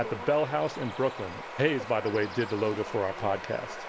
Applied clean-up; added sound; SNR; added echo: none; Bird vocalization, bird call, bird song; 10 dB; none.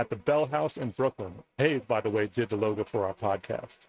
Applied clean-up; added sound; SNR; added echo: neural mask model RNNoise.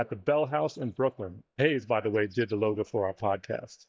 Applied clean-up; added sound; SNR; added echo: neural mask model DeepFilterNet 3.